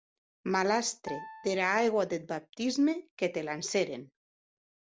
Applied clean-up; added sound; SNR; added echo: none; Piano; 16 dB; none.